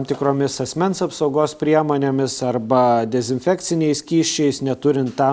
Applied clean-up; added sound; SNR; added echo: none; none; none; none.